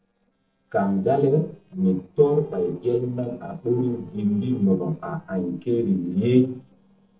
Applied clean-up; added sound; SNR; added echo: neural separator model SepFormer DNS4.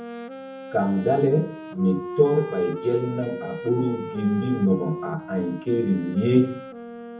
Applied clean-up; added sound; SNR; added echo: none; Wind instrument, woodwind instrument; 12 dB; reverberation time 0.3 s.